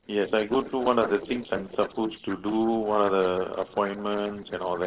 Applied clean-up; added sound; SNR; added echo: neural separator model SepFormer DNS4.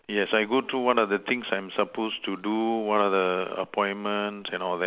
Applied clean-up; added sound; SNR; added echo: none; none; none; none.